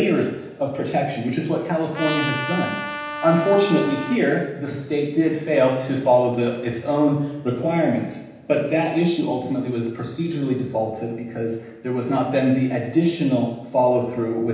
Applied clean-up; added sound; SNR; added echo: none; Trumpet; 8 dB; reverberation time 0.9 s.